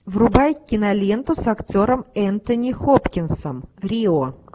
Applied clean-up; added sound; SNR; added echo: none; none; none; none.